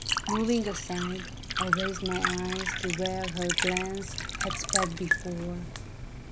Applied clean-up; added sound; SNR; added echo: none; Liquid; -1 dB; none.